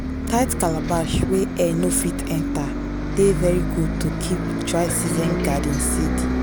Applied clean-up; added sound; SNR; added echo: none; Bus; 0 dB; none.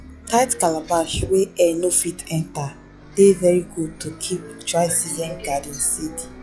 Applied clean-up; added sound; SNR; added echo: classical method log-MMSE.